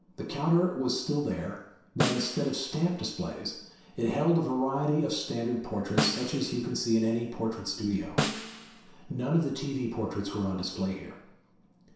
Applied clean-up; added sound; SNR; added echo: none; Snare drum; 6 dB; reverberation time 0.7 s.